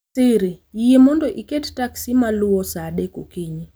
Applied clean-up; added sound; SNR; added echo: none; none; none; none.